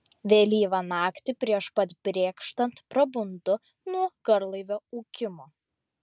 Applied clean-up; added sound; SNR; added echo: none; none; none; none.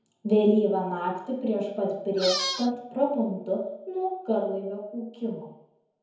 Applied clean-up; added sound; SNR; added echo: none; Squeak; 3 dB; reverberation time 0.9 s.